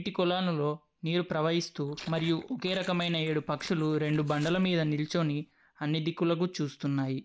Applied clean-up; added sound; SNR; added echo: neural mask model Resemble Enhance denoiser.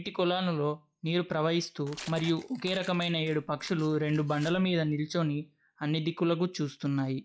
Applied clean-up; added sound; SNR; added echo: classical method log-MMSE.